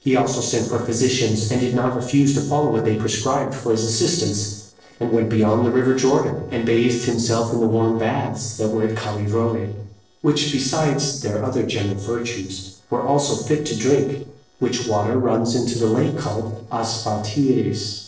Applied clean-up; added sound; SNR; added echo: neural separator model SepFormer DNS4.